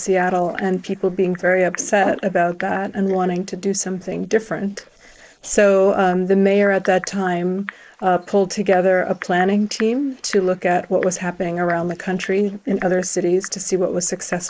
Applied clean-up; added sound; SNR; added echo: neural mask model Resemble Enhance denoiser.